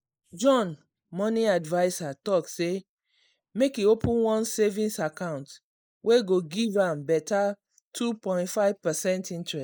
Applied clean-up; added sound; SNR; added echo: neural mask model Resemble Enhance denoiser.